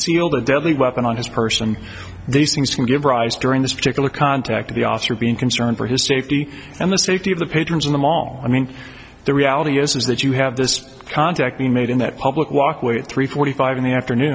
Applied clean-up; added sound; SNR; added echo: none; none; none; none.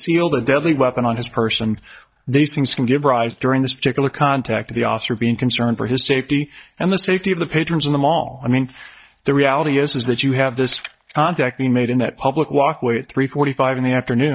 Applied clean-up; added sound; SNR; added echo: neural mask model DeepFilterNet 3.